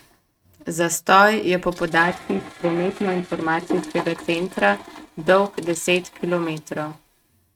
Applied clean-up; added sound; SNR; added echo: neural mask model RNNoise.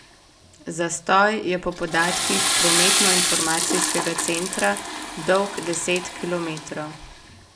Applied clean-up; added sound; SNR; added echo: none; Toilet flush / Water; -1 dB; none.